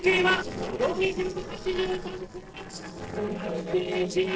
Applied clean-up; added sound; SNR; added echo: neural separator model SepFormer DNS4.